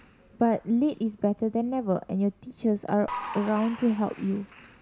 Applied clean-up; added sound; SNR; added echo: none; Applause / Crowd; 16 dB; none.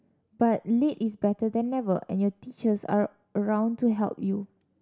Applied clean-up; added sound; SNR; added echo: none; none; none; none.